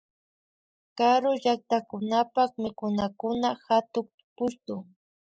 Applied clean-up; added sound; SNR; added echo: neural mask model Resemble Enhance denoiser.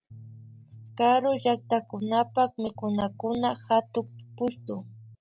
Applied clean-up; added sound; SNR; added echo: none; Bass guitar; 19 dB; none.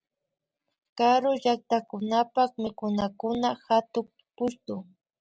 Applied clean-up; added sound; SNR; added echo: none; none; none; none.